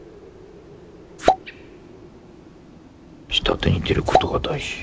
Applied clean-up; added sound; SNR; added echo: none; none; none; none.